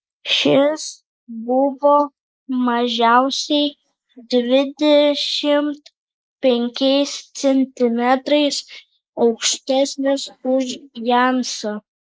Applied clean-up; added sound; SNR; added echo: neural mask model Resemble Enhance denoiser.